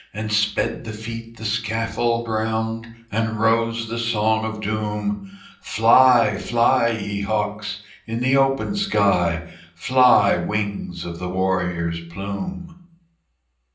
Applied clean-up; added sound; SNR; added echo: none; none; none; reverberation time 0.6 s.